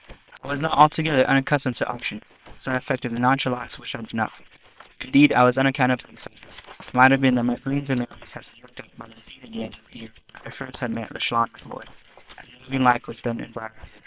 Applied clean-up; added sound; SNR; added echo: neural separator model SepFormer WHAM!.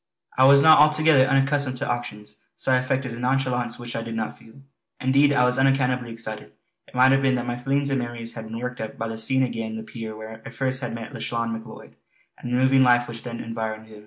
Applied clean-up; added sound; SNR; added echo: none; none; none; none.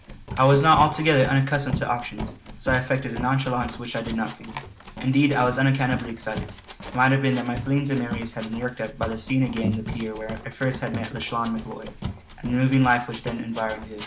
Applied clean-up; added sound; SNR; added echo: none; Run; 11 dB; none.